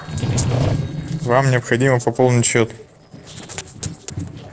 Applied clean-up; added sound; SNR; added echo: neural separator model SepFormer DNS4.